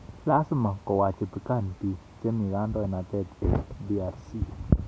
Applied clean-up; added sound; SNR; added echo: none; none; none; none.